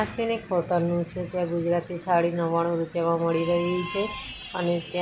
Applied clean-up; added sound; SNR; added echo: none; Wind instrument, woodwind instrument; 15 dB; none.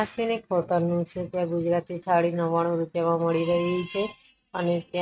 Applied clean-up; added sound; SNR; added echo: neural mask model RNNoise.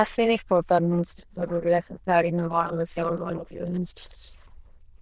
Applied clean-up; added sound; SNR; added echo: neural diffusion model UNIVERSE++.